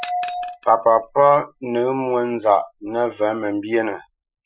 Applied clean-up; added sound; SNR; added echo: classical method Wiener filter.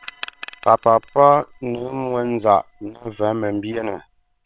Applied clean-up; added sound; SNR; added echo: neural separator model SepFormer WHAM!.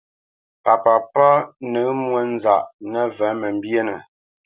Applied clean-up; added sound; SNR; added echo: none; none; none; none.